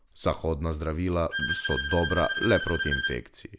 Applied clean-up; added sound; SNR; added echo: none; Bowed string instrument; 3 dB; none.